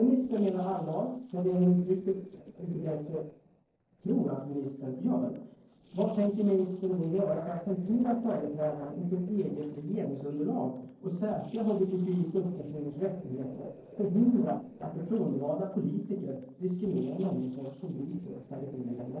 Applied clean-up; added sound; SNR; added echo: neural separator model SepFormer DNS4.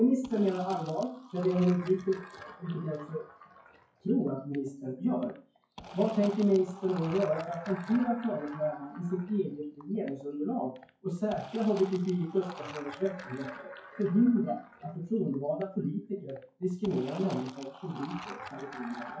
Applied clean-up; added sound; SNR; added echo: classical method WPE with log-MMSE.